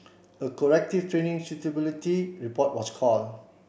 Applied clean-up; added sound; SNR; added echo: none; none; none; none.